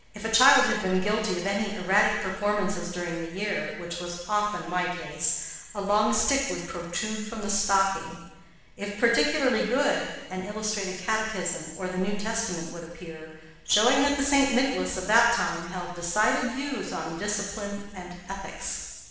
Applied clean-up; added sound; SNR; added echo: none; none; none; reverberation time 1.1 s.